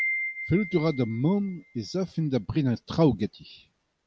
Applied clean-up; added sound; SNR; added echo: none; Wind chime; 10 dB; none.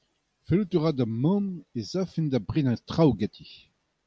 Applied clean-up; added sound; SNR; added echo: none; none; none; none.